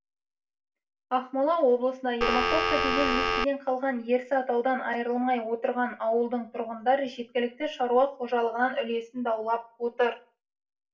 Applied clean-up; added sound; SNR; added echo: none; Telephone; -2 dB; reverberation time 0.3 s.